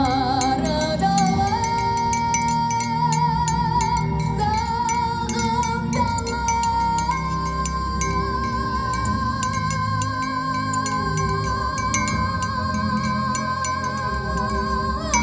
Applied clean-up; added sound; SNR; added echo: none; Cutlery, silverware / Dishes, pots, and pans / Chink, clink; 14 dB; reverberation time 0.5 s.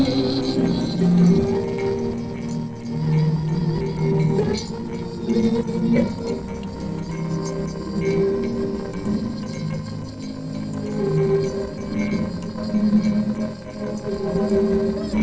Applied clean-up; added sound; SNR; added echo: neural separator model SepFormer DNS4.